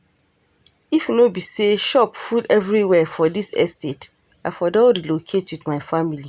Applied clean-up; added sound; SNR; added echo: none; none; none; none.